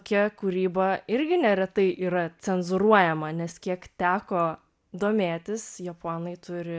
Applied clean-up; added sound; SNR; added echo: none; none; none; none.